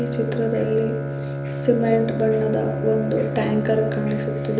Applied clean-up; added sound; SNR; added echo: none; Bowed string instrument; 4 dB; reverberation time 0.8 s.